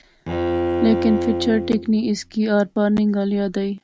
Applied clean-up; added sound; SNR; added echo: none; Bowed string instrument; 5 dB; none.